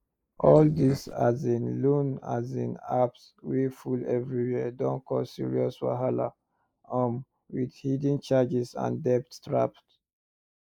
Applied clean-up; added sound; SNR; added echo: neural mask model Resemble Enhance denoiser.